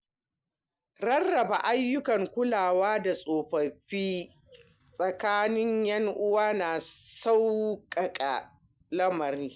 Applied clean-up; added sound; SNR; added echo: none; none; none; none.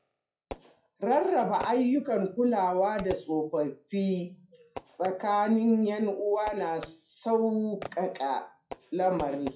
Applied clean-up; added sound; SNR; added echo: classical method WPE with log-MMSE.